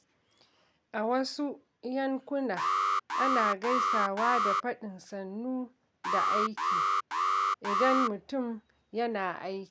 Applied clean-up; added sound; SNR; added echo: none; Alarm; -3 dB; none.